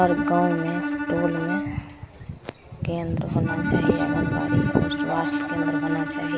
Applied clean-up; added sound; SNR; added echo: none; Bowed string instrument; 2 dB; none.